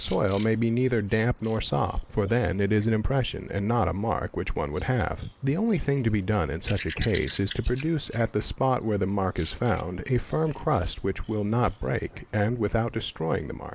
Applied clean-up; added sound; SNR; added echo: neural mask model Resemble Enhance denoiser.